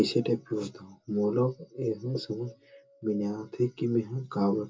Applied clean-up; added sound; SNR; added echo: none; none; none; reverberation time 0.2 s.